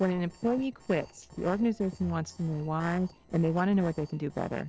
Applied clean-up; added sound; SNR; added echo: neural separator model SepFormer DNS4.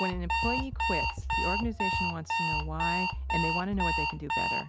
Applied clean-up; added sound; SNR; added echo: none; Alarm; -2 dB; none.